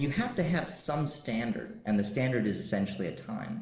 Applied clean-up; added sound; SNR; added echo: neural separator model SepFormer DNS4.